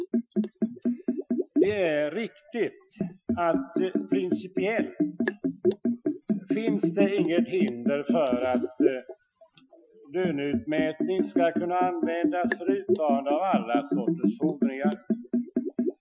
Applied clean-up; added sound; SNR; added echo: classical method Wiener filter.